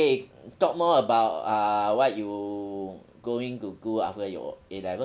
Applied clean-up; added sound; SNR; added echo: none; none; none; none.